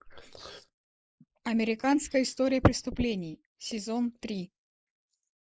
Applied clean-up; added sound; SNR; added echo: neural mask model Resemble Enhance denoiser.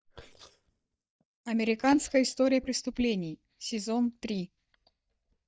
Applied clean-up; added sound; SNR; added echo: neural mask model DeepFilterNet 3.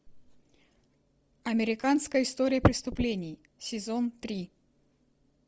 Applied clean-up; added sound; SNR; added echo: none; none; none; none.